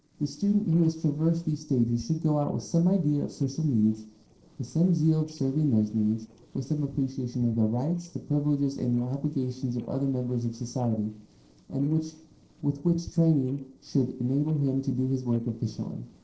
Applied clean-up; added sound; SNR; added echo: neural separator model SepFormer DNS4.